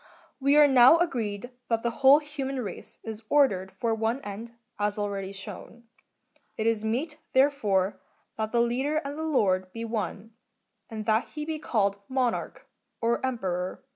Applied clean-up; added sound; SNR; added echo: none; none; none; none.